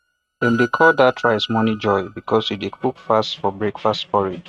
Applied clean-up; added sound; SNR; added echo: neural mask model RNNoise.